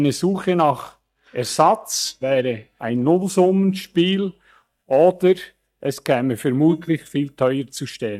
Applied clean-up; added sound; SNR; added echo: neural mask model DeepFilterNet 3.